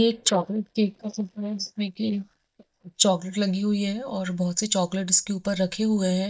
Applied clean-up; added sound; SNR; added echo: neural mask model DeepFilterNet 3.